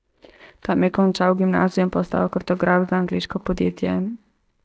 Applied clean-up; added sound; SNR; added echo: neural mask model DeepFilterNet 3.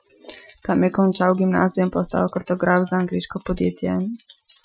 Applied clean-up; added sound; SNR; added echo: classical method Wiener filter.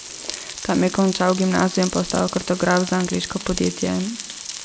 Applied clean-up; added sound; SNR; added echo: none; Frying (food); 11 dB; none.